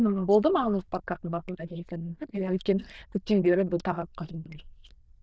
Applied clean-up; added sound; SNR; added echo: neural diffusion model UNIVERSE++.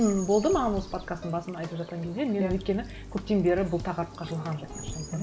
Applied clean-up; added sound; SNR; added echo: none; Stream / Bird vocalization, bird call, bird song; 16 dB; none.